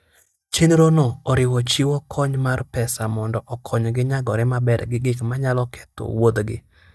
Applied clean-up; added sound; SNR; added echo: neural mask model DeepFilterNet 3.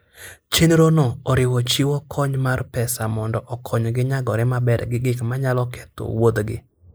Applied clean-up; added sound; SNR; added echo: neural mask model Resemble Enhance denoiser.